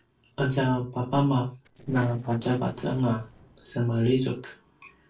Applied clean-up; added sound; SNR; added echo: neural separator model SepFormer DNS4.